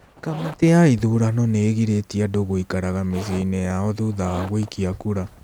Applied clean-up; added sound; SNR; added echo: none; Zipper (clothing); 19 dB; none.